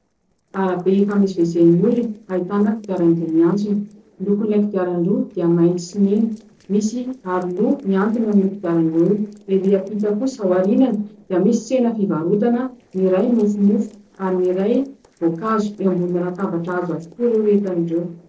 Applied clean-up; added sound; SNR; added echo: neural separator model SepFormer DNS4.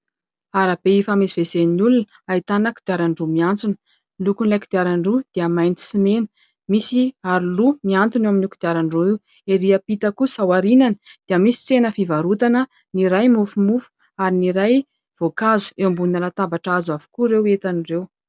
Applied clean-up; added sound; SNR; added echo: none; none; none; none.